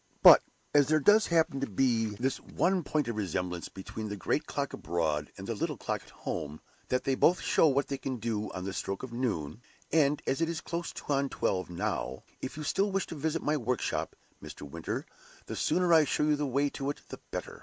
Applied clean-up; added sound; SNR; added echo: none; none; none; none.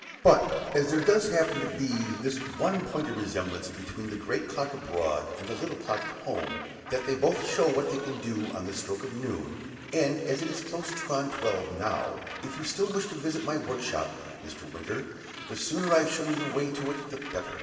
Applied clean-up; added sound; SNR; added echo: none; Gull, seagull; 13 dB; reverberation time 2.7 s.